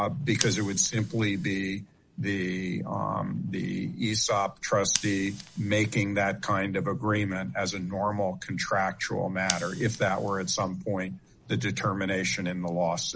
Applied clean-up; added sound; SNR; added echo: none; Scissors; 15 dB; none.